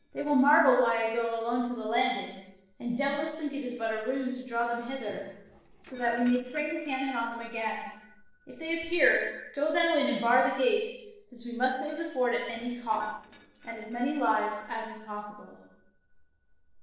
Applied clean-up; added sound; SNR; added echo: neural separator model SepFormer DNS4.